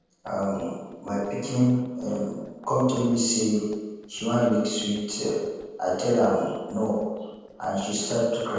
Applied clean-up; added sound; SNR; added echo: neural separator model SepFormer DNS4.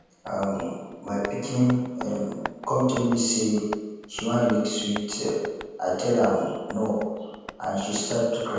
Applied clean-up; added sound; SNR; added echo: none; Tap; 15 dB; reverberation time 1.2 s.